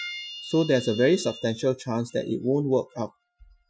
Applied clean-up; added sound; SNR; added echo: classical method Wiener filter.